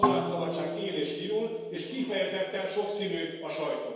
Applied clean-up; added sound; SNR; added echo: none; Percussion; 4 dB; reverberation time 1.2 s.